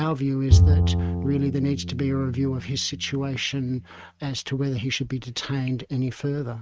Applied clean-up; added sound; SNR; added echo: neural mask model RNNoise.